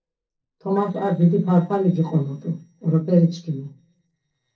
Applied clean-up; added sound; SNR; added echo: neural separator model SepFormer DNS4.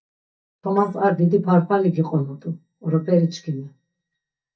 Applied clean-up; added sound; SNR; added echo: neural mask model DeepFilterNet 3.